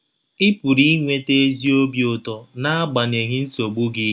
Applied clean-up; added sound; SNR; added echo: none; none; none; none.